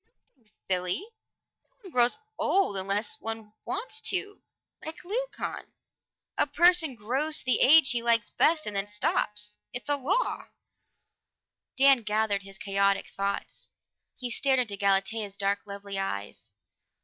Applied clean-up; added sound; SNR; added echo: neural mask model DeepFilterNet 3.